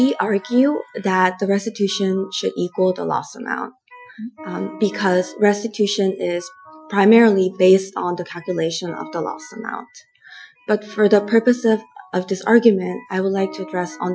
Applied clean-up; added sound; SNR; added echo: classical method Wiener filter.